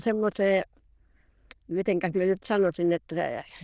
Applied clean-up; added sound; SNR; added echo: neural diffusion model UNIVERSE++.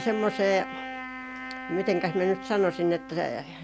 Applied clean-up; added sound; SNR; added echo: none; Wind instrument, woodwind instrument; 10 dB; none.